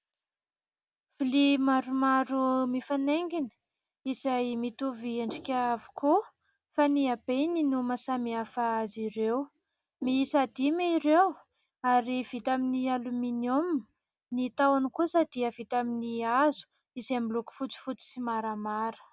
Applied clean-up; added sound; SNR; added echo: none; none; none; none.